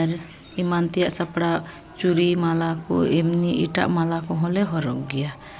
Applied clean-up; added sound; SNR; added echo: none; none; none; none.